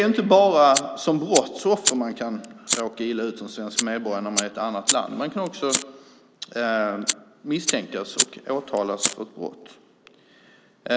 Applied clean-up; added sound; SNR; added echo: none; Fire; 5 dB; none.